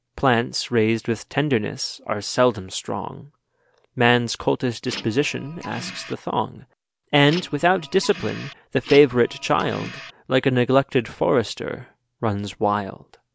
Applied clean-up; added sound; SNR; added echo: none; Printer; 14 dB; none.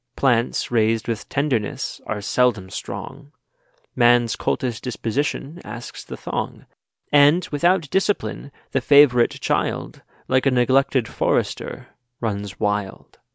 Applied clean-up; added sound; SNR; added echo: none; none; none; none.